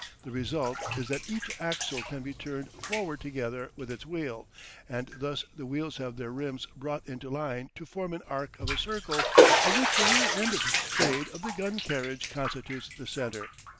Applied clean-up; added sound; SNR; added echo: none; Bathtub (filling or washing); -4 dB; none.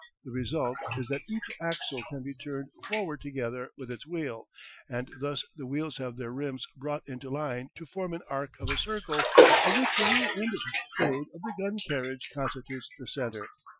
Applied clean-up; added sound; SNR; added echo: classical method Wiener filter.